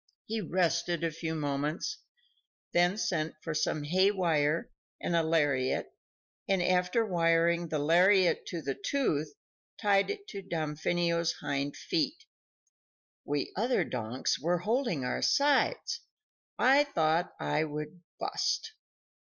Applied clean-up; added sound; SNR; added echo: neural mask model Resemble Enhance denoiser.